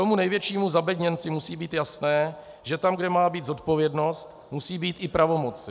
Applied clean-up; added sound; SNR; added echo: none; none; none; none.